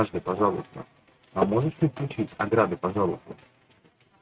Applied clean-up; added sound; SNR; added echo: neural mask model RNNoise.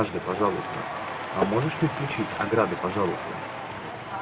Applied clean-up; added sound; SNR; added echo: none; Applause / Crowd / Cheering; 7 dB; none.